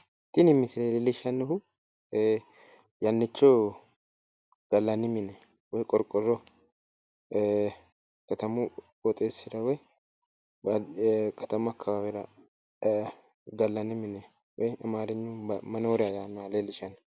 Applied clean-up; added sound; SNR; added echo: none; none; none; none.